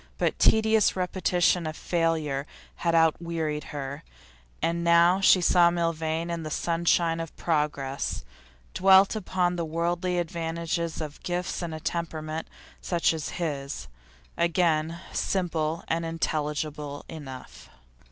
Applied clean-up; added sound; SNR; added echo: none; none; none; none.